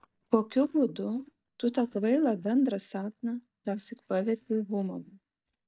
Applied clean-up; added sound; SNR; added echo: neural mask model DeepFilterNet 3.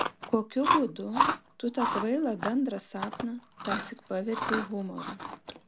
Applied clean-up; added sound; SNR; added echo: none; Chewing, mastication; 1 dB; none.